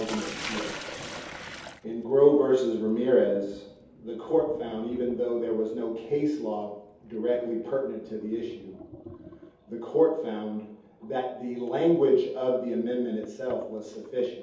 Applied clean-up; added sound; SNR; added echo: none; Sink (filling or washing); 17 dB; reverberation time 0.7 s.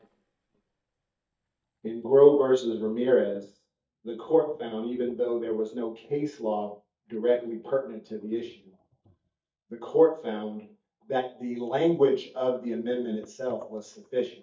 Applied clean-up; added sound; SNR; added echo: neural mask model DeepFilterNet 3.